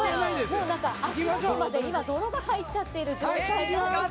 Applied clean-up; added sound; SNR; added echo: none; Bell; 18 dB; none.